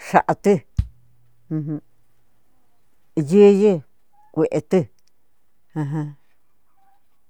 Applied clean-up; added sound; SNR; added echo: none; Bass drum; 12 dB; none.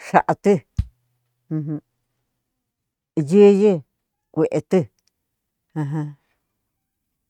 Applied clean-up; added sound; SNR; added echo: neural mask model RNNoise.